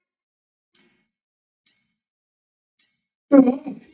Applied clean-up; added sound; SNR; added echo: neural mask model DeepFilterNet 3.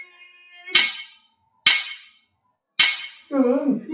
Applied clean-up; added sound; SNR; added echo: classical method WPE with log-MMSE.